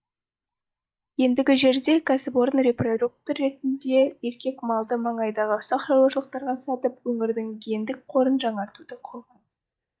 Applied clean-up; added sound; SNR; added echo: neural mask model DeepFilterNet 3.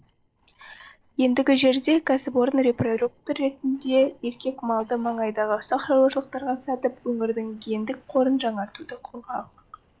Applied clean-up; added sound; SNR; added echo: neural separator model SepFormer DNS4.